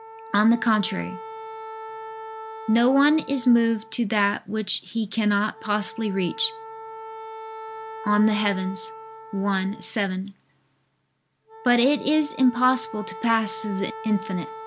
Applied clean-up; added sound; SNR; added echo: none; Wind instrument, woodwind instrument; 14 dB; none.